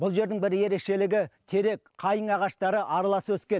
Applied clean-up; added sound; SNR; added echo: none; none; none; none.